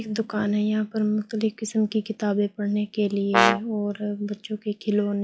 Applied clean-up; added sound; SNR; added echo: classical method log-MMSE.